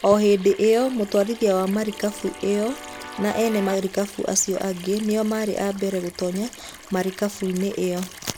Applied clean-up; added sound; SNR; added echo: none; Sink (filling or washing) / Water tap, faucet + Keyboard (musical); 17 dB; none.